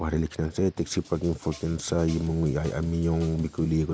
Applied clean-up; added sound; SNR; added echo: none; Drum kit; 19 dB; none.